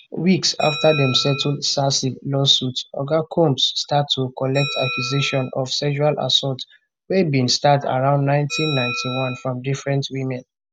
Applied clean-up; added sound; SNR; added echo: none; Bell; 13 dB; none.